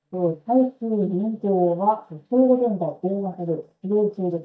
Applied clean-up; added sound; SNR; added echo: neural mask model DeepFilterNet 3.